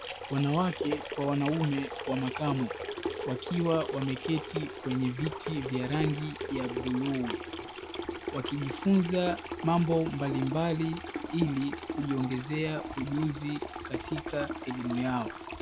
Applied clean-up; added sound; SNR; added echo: none; Sink (filling or washing) / Water tap, faucet; 6 dB; none.